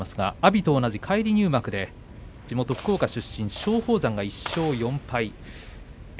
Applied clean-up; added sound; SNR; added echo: none; none; none; none.